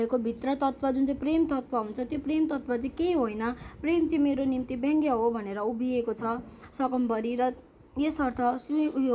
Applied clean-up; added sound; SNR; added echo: none; none; none; none.